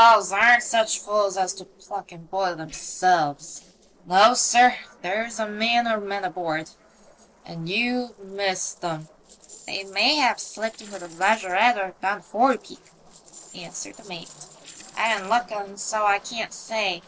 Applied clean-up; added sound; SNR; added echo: neural separator model SepFormer DNS4.